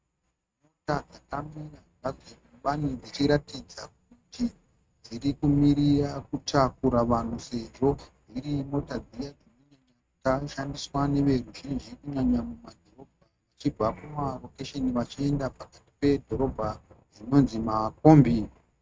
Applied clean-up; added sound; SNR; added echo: neural mask model RNNoise.